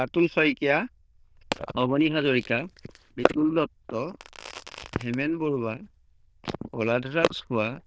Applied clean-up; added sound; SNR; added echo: neural diffusion model UNIVERSE++.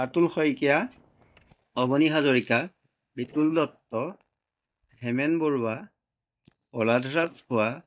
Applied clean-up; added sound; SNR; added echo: neural mask model DeepFilterNet 3.